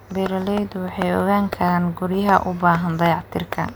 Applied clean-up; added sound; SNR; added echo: none; Tap; 15 dB; none.